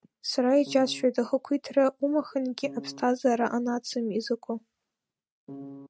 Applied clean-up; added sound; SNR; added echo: neural mask model RNNoise.